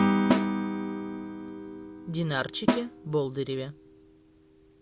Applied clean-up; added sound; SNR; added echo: none; Snare drum + Acoustic guitar / Strum; -5 dB; none.